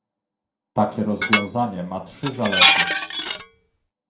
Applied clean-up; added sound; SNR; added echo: none; Dishes, pots, and pans; -5 dB; reverberation time 0.5 s.